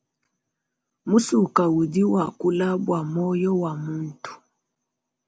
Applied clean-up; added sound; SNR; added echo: none; none; none; none.